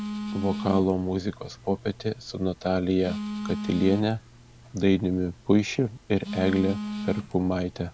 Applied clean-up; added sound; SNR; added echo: none; Telephone; 10 dB; none.